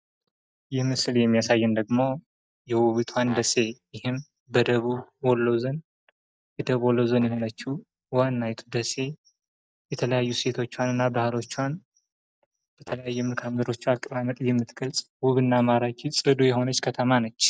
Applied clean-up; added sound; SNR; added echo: neural mask model DeepFilterNet 3.